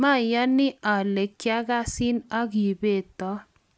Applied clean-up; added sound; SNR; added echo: none; none; none; none.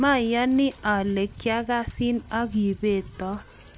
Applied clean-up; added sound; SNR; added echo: none; Rain; 18 dB; none.